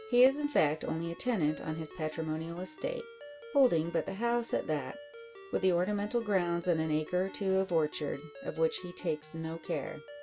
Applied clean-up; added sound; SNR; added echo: none; Ringtone; 18 dB; none.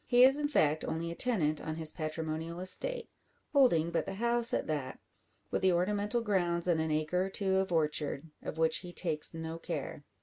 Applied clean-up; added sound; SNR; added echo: none; none; none; none.